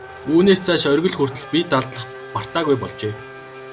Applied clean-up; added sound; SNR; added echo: none; Race car, auto racing / Accelerating, revving, vroom; 16 dB; none.